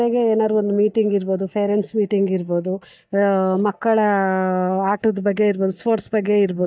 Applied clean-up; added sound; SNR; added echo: neural mask model DeepFilterNet 3.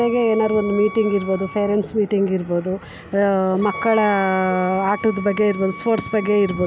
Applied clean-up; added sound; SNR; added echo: none; Wind instrument, woodwind instrument; 15 dB; none.